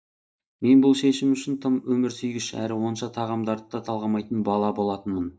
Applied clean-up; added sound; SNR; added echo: neural mask model DeepFilterNet 3.